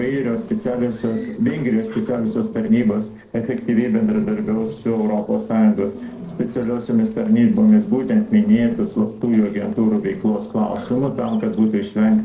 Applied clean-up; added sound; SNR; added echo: neural separator model SepFormer DNS4.